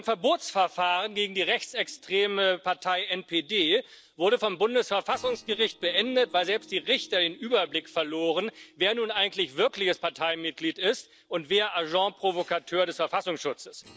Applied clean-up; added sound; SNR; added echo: neural separator model SepFormer DNS4.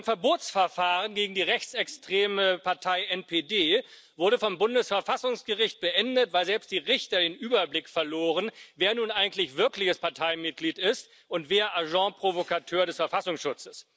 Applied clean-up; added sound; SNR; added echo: none; none; none; none.